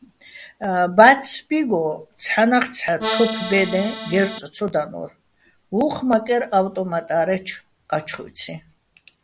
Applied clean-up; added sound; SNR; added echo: none; Accordion; 5 dB; none.